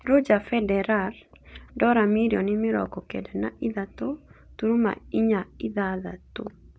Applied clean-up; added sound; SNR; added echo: none; none; none; none.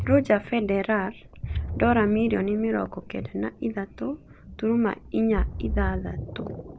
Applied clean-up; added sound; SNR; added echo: none; Ocean; 8 dB; none.